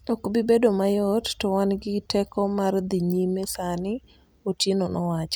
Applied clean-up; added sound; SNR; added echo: none; none; none; none.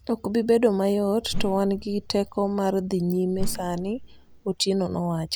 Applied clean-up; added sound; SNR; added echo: none; Whoosh, swoosh, swish; 8 dB; none.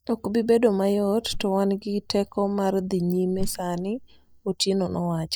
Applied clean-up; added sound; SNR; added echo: neural mask model DeepFilterNet 3.